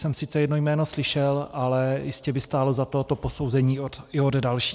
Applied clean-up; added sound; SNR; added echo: none; none; none; none.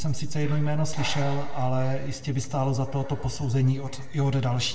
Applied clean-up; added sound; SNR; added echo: none; Breathing; 2 dB; reverberation time 1.3 s.